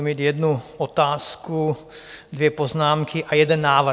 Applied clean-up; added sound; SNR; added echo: none; none; none; none.